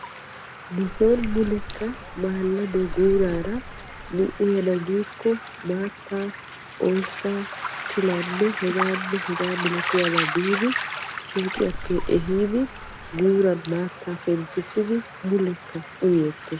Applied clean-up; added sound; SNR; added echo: none; Bird + Waves, surf; 8 dB; none.